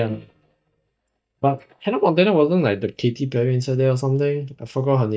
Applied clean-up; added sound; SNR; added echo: neural mask model DeepFilterNet 3.